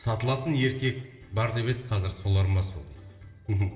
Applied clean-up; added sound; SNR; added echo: none; none; none; reverberation time 1.5 s.